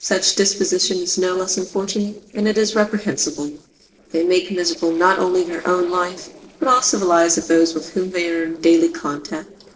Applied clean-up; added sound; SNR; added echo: neural separator model SepFormer DNS4.